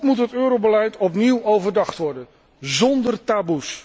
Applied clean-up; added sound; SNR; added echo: none; none; none; none.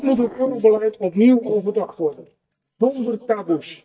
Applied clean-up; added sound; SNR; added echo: neural mask model DeepFilterNet 3.